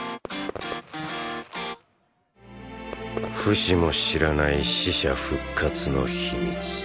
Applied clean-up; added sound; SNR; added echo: none; Fireworks; 16 dB; none.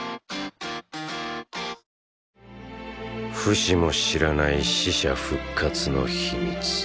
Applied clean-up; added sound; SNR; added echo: none; none; none; none.